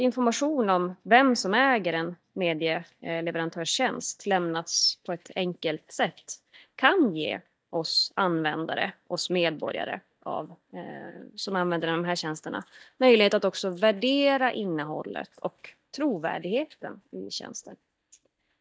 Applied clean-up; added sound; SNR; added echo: neural mask model DeepFilterNet 3.